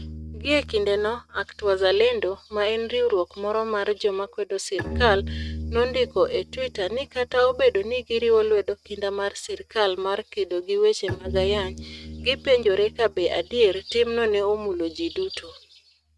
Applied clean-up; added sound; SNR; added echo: neural mask model RNNoise.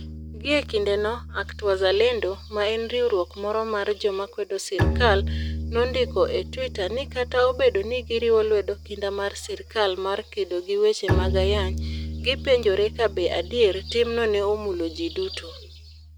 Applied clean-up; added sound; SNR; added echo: none; Bowed string instrument; 8 dB; none.